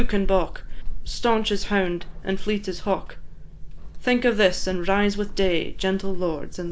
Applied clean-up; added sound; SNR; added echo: none; Squeak / Walk, footsteps; 1 dB; none.